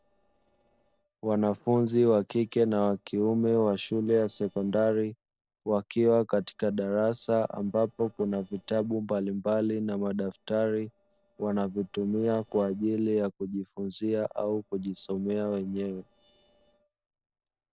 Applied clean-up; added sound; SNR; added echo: neural separator model SepFormer DNS4.